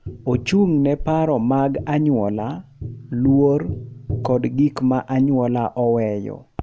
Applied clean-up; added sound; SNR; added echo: none; Tap; 14 dB; none.